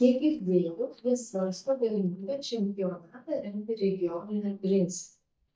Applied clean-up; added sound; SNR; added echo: neural mask model DeepFilterNet 3.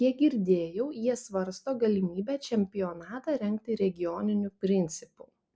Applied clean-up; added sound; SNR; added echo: none; none; none; none.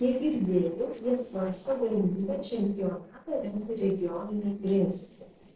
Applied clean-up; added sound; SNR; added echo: neural separator model SepFormer DNS4.